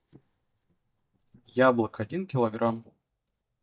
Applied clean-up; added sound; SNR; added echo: neural mask model DeepFilterNet 3.